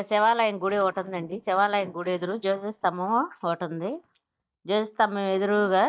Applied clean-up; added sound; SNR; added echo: neural mask model DeepFilterNet 3.